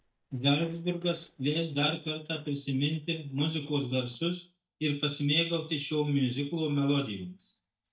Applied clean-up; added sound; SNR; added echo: neural mask model DeepFilterNet 3.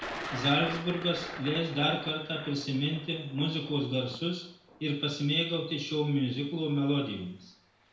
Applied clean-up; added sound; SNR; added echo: none; Thunder; 13 dB; reverberation time 0.5 s.